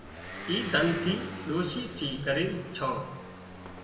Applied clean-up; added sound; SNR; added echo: none; Motor vehicle (road) / Engine; 10 dB; reverberation time 1.0 s.